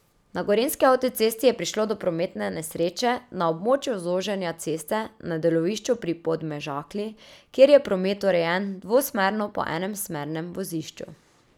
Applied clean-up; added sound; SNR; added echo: none; none; none; none.